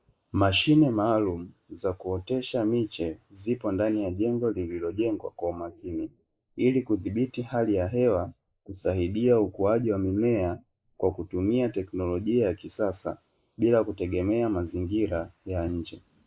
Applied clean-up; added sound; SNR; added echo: neural mask model Resemble Enhance denoiser.